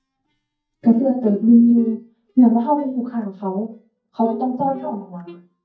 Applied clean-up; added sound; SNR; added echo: neural mask model DeepFilterNet 3.